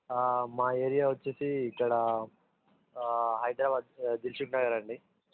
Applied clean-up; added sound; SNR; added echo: none; none; none; none.